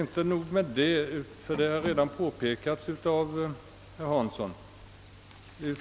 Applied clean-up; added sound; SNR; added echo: none; none; none; none.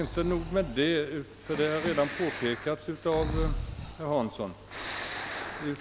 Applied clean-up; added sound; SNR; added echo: none; Breathing; 7 dB; none.